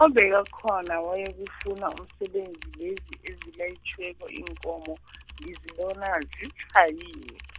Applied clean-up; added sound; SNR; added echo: none; Typing; 18 dB; none.